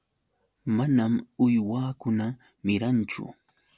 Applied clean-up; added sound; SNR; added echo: none; none; none; none.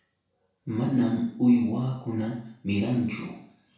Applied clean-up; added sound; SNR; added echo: none; none; none; reverberation time 0.7 s.